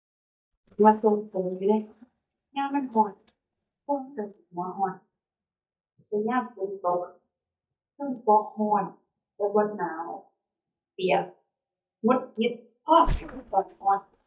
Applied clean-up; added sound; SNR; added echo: neural mask model DeepFilterNet 3.